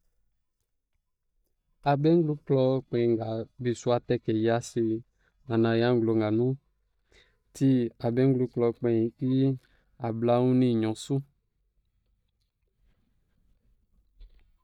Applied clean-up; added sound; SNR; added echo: neural mask model DeepFilterNet 3.